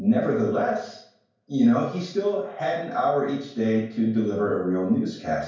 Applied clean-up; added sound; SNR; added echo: none; none; none; reverberation time 0.5 s.